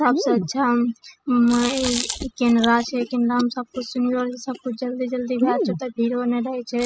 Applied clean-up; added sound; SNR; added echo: classical method spectral subtraction.